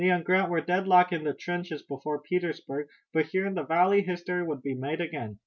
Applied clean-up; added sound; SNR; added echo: none; none; none; none.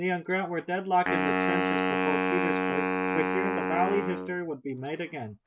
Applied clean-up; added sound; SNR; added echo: none; Wind instrument, woodwind instrument; -1 dB; none.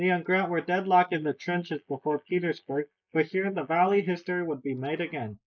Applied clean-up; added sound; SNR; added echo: neural mask model Resemble Enhance denoiser.